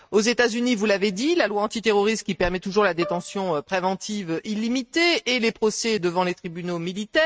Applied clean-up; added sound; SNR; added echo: neural mask model RNNoise.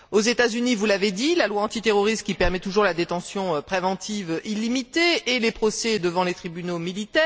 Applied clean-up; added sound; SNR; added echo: none; none; none; none.